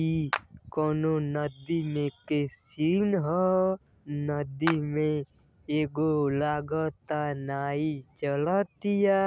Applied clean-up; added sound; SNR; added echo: none; Clapping; 12 dB; none.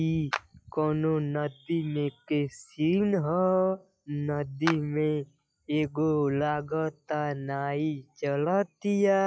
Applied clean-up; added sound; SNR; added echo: classical method log-MMSE.